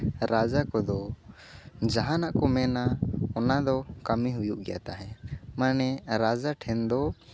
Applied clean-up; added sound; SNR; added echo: none; none; none; none.